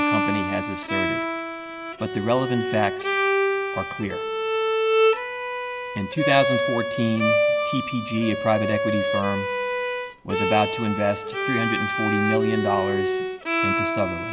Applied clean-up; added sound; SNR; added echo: none; Bowed string instrument; -2 dB; none.